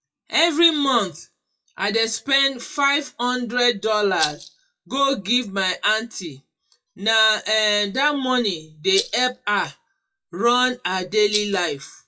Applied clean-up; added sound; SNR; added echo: classical method WPE with log-MMSE.